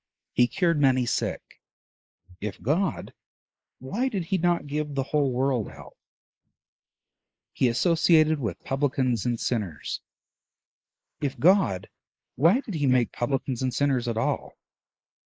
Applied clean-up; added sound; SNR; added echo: neural mask model Resemble Enhance denoiser.